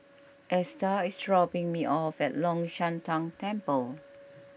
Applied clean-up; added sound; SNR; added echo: none; none; none; none.